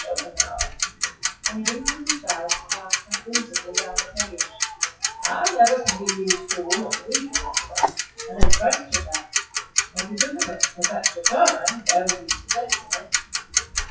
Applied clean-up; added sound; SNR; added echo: classical method WPE with log-MMSE.